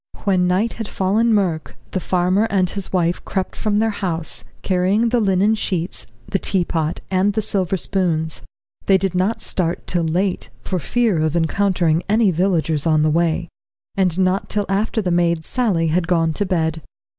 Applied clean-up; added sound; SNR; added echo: none; none; none; none.